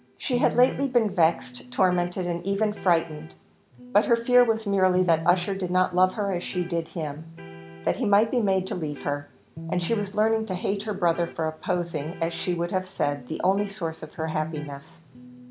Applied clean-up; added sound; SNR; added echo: none; Electric guitar; 15 dB; none.